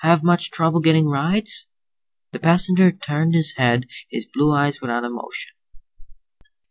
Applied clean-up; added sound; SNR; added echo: none; none; none; none.